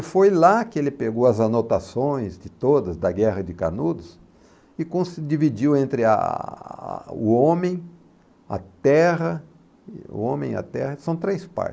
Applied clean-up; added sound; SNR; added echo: none; none; none; none.